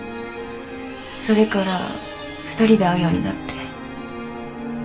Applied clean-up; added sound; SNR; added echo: none; Wind chime; 6 dB; reverberation time 0.2 s.